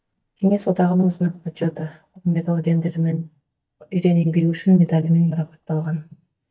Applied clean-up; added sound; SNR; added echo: neural mask model DeepFilterNet 3.